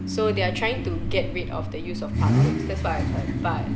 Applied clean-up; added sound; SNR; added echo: none; Idling / Accelerating, revving, vroom / Car; -4 dB; none.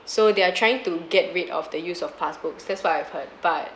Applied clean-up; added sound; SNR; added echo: none; none; none; none.